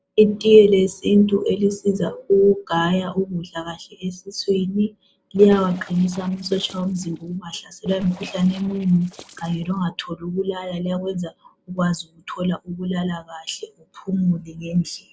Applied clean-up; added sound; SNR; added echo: neural separator model SepFormer DNS4.